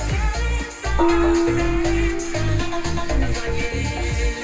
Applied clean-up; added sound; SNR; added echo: none; Gong; -2 dB; reverberation time 0.6 s.